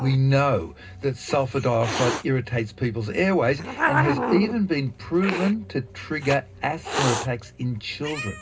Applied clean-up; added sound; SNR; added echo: none; Hiss; 7 dB; reverberation time 0.2 s.